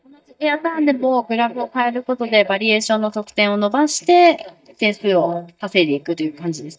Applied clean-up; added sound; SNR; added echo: neural mask model DeepFilterNet 3.